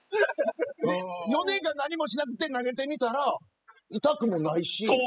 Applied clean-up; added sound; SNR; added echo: classical method spectral subtraction.